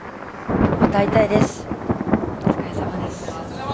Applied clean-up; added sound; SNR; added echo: none; Thunder; -5 dB; none.